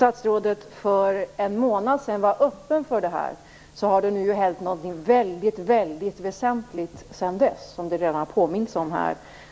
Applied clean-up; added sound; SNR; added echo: none; none; none; none.